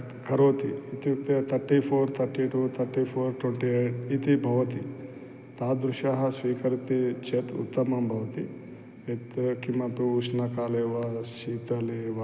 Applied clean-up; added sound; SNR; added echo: none; none; none; none.